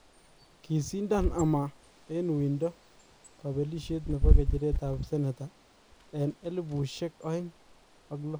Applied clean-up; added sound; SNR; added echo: none; Wind / Bird; 0 dB; none.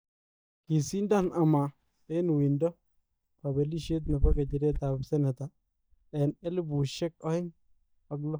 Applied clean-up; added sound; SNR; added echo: neural mask model DeepFilterNet 3.